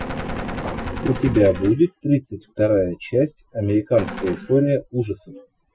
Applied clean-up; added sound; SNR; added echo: classical method Wiener filter.